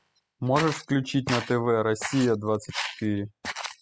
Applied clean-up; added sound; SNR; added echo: classical method spectral subtraction.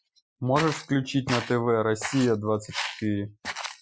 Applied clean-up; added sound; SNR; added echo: classical method Wiener filter.